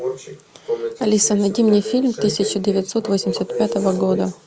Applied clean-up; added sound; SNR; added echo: none; none; none; none.